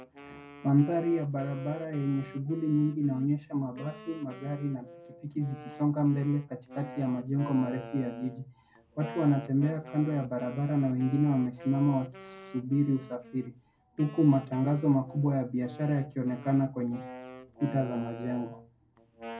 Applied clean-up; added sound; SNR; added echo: none; Wind instrument, woodwind instrument; 17 dB; reverberation time 0.2 s.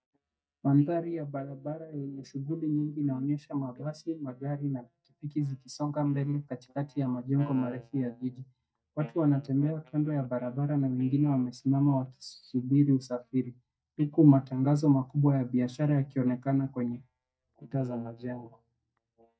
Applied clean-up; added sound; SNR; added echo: neural mask model DeepFilterNet 3.